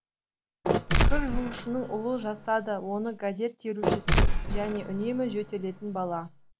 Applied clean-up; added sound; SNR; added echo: none; Mechanisms; -5 dB; none.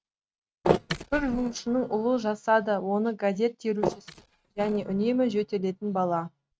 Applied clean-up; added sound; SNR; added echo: neural mask model RNNoise.